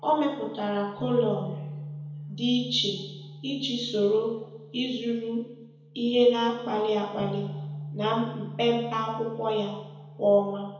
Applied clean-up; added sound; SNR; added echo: none; Bass guitar; 13 dB; reverberation time 0.9 s.